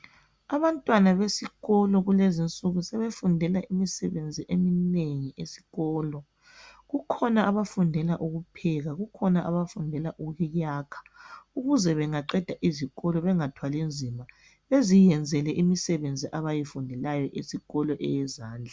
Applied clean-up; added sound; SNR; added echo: none; none; none; none.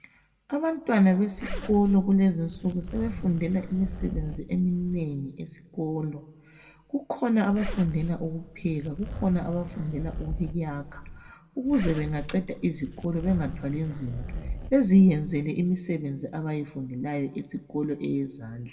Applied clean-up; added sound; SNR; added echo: none; Zipper (clothing); 10 dB; reverberation time 1.2 s.